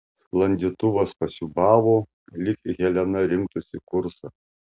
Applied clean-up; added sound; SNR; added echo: none; none; none; none.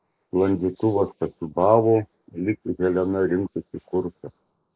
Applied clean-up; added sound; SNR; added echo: neural mask model Resemble Enhance denoiser.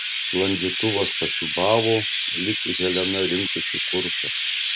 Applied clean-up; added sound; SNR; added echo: none; Chirp, tweet; 0 dB; none.